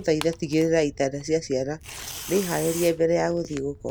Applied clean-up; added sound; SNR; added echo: none; Tearing; 14 dB; none.